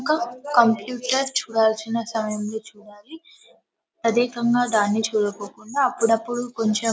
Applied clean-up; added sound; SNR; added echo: none; none; none; none.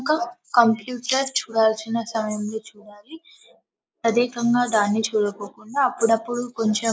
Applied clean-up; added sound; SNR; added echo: neural mask model Resemble Enhance denoiser.